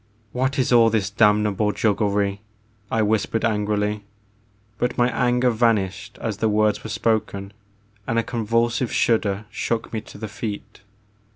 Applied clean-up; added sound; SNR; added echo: none; none; none; none.